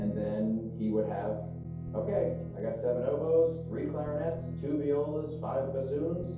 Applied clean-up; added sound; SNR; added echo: none; Guitar; 7 dB; reverberation time 0.7 s.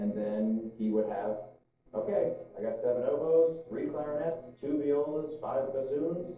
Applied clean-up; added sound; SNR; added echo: neural separator model SepFormer DNS4.